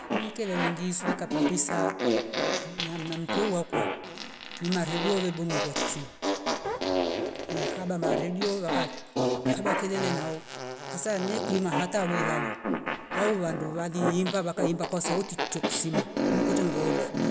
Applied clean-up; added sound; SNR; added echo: none; Fart; -2 dB; none.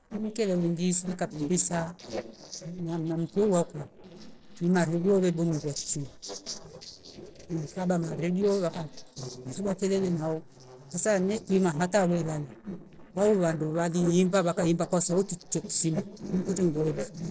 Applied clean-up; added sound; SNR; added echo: neural separator model SepFormer DNS4.